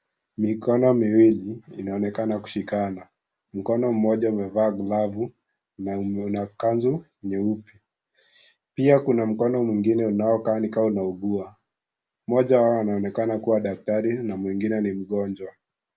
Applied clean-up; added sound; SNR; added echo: none; none; none; none.